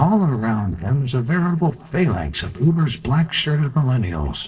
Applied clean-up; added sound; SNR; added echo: neural separator model SepFormer DNS4.